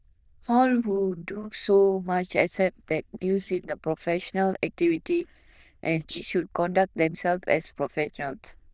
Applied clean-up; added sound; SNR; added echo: neural diffusion model UNIVERSE++.